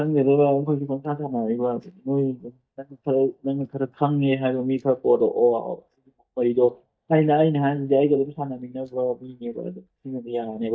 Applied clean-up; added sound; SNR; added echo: neural mask model DeepFilterNet 3.